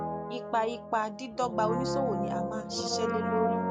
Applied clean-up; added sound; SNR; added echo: none; Brass instrument; 0 dB; none.